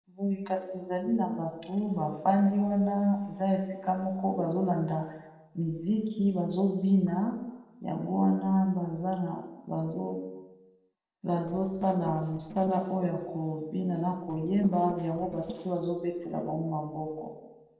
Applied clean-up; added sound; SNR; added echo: neural separator model SepFormer DNS4.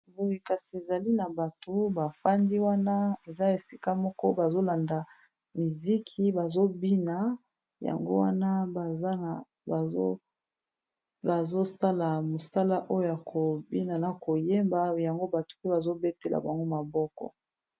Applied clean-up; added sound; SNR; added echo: none; none; none; none.